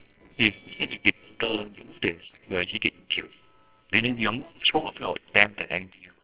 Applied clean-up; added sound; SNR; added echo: neural separator model SepFormer WHAMR!.